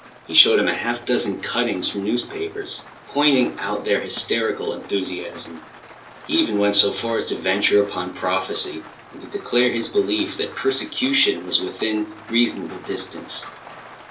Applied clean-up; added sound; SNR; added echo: none; Rain; 19 dB; reverberation time 0.3 s.